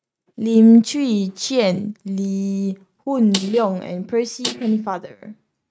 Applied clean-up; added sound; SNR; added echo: neural mask model RNNoise.